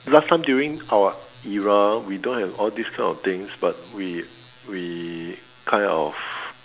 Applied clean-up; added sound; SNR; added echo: none; none; none; none.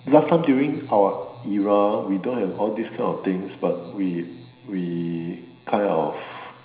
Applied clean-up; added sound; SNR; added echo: none; none; none; reverberation time 0.9 s.